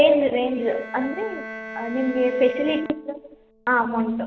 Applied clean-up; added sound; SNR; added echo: none; Bowed string instrument; 15 dB; none.